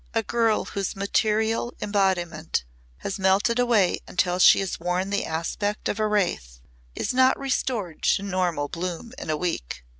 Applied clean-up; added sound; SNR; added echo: none; none; none; none.